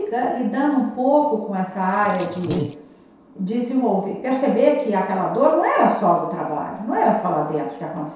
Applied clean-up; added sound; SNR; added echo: none; Liquid; 9 dB; reverberation time 0.7 s.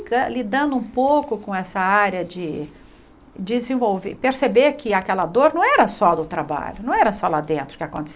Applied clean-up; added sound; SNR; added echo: none; none; none; none.